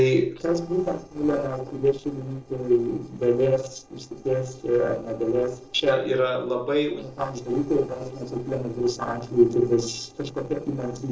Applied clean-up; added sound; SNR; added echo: neural separator model SepFormer DNS4.